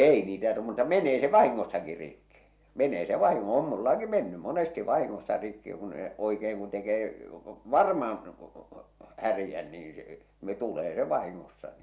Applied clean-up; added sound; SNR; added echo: none; none; none; none.